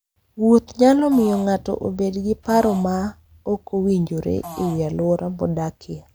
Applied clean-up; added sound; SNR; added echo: none; Fart; 15 dB; none.